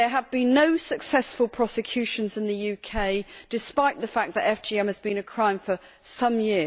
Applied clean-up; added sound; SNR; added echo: none; none; none; none.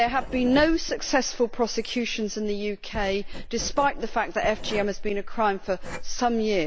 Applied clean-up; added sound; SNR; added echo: none; Writing; 7 dB; none.